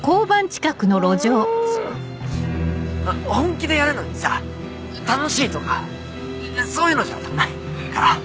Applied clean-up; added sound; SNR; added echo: none; Livestock, farm animals, working animals; 11 dB; none.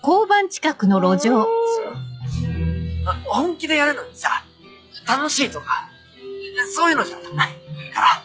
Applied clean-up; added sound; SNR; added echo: classical method log-MMSE.